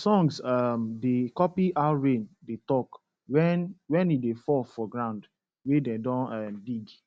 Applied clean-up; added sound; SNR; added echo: none; none; none; none.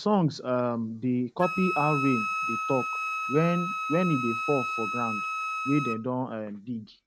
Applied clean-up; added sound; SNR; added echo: none; Wind instrument, woodwind instrument; 4 dB; none.